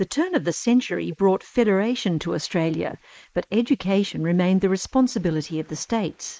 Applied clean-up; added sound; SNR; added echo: neural mask model Resemble Enhance denoiser.